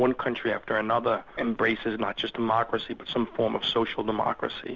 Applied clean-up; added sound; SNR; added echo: none; none; none; none.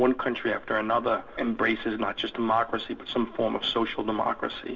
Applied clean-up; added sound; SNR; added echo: none; none; none; reverberation time 0.4 s.